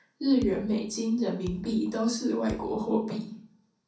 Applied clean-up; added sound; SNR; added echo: none; Thump, thud; 17 dB; reverberation time 0.6 s.